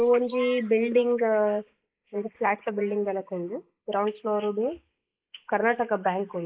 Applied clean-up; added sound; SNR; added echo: neural mask model Resemble Enhance denoiser.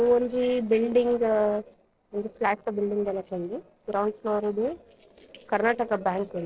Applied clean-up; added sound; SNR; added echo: neural separator model SepFormer DNS4.